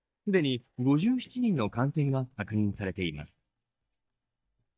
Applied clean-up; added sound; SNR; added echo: neural mask model DeepFilterNet 3.